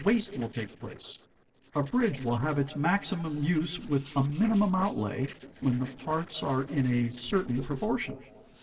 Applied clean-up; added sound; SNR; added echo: neural separator model SepFormer DNS4.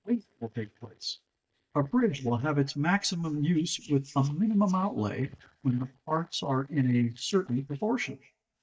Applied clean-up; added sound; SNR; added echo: neural mask model DeepFilterNet 3.